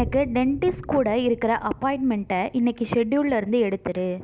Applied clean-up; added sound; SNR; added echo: none; Boom; 17 dB; none.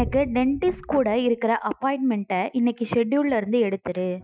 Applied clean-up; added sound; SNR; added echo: classical method Wiener filter.